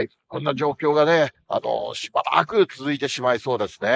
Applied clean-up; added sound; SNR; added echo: neural mask model Resemble Enhance denoiser.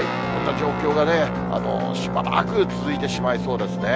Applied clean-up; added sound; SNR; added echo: none; Guitar; 2 dB; none.